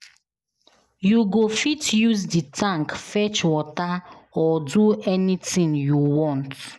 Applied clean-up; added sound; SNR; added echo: neural mask model Resemble Enhance denoiser.